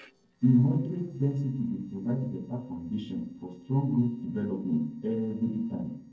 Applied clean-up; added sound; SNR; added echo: neural separator model SepFormer DNS4.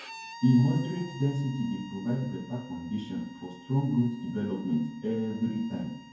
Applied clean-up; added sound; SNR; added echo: none; Bowed string instrument; 19 dB; reverberation time 0.9 s.